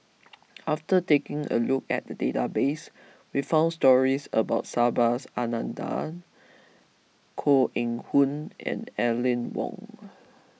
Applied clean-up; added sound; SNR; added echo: none; none; none; none.